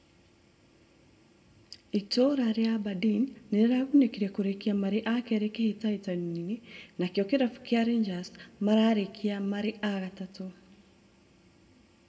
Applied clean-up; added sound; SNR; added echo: none; none; none; reverberation time 0.8 s.